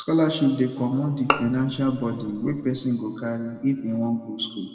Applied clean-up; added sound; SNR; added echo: none; Bowed string instrument; 6 dB; reverberation time 1.7 s.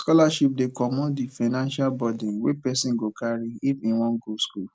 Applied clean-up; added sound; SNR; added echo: none; none; none; none.